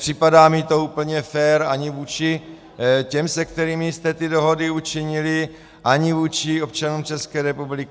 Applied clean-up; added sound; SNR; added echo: none; none; none; none.